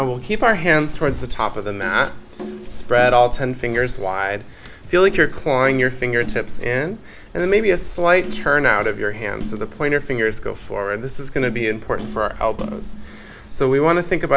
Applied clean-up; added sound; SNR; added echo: none; none; none; none.